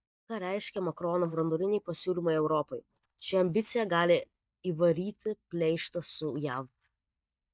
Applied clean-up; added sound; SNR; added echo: neural mask model DeepFilterNet 3.